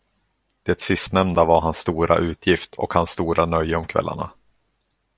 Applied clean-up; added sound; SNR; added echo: none; none; none; none.